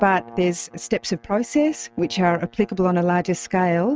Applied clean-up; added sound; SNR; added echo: neural mask model RNNoise.